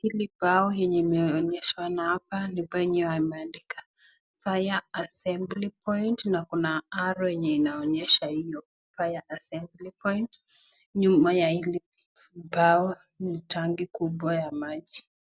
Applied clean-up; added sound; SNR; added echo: none; none; none; none.